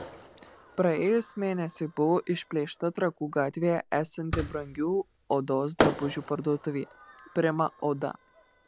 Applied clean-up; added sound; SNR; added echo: none; Fireworks; 8 dB; none.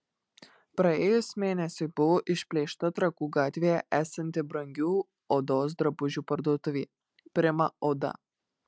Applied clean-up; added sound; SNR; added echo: none; none; none; none.